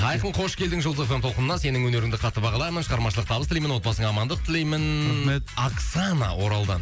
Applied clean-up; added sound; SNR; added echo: none; none; none; none.